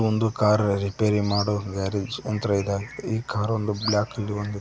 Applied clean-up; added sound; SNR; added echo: none; none; none; none.